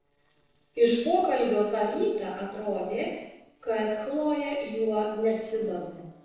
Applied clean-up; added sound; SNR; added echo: neural separator model SepFormer DNS4.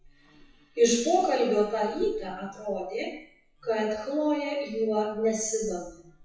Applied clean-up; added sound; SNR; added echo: classical method WPE with log-MMSE.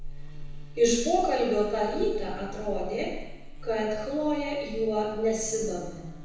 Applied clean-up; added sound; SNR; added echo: none; Buzz; 9 dB; reverberation time 1.1 s.